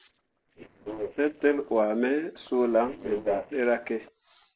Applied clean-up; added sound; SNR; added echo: neural separator model SepFormer DNS4.